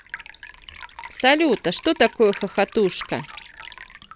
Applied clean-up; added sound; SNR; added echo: none; Liquid; 18 dB; none.